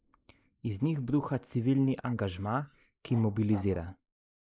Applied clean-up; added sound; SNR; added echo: neural mask model Resemble Enhance denoiser.